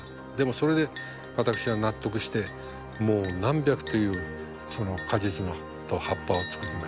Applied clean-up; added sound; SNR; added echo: none; Chink, clink; 16 dB; none.